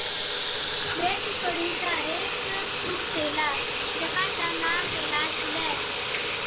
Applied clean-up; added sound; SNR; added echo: none; Sink (filling or washing) / Water tap, faucet; -3 dB; none.